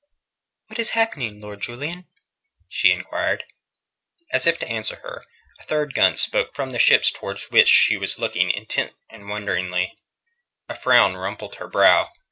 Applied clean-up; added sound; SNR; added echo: none; none; none; none.